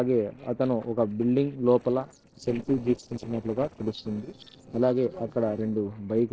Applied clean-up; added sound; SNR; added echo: neural separator model SepFormer DNS4.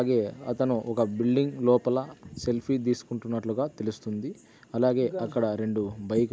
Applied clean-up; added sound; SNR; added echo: none; none; none; none.